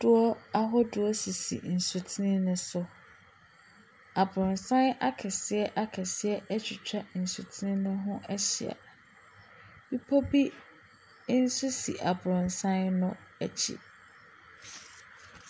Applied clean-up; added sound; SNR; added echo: none; none; none; none.